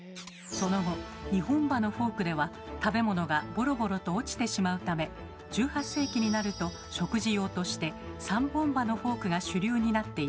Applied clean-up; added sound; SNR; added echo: none; none; none; none.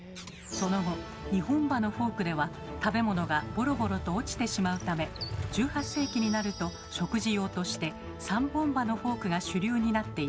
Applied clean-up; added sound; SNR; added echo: none; Motorcycle; 14 dB; none.